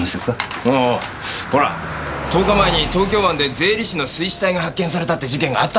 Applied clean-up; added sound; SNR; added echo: none; Car passing by; 10 dB; none.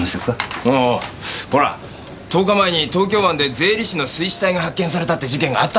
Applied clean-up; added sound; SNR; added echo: none; none; none; none.